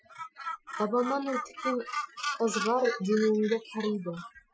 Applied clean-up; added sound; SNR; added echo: classical method Wiener filter.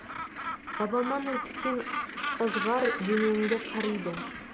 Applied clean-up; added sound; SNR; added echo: none; Gull, seagull; 4 dB; none.